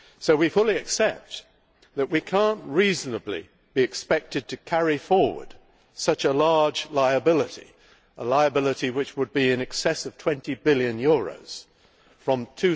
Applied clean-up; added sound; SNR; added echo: none; none; none; none.